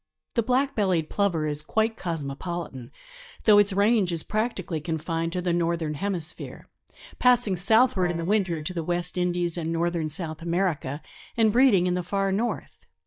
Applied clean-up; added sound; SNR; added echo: neural mask model DeepFilterNet 3.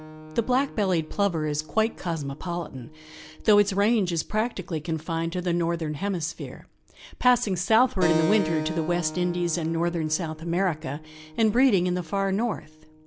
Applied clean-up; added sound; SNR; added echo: none; Keyboard (musical); 12 dB; none.